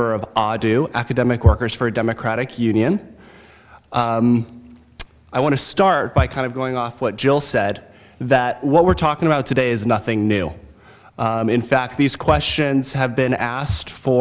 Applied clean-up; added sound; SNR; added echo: none; none; none; none.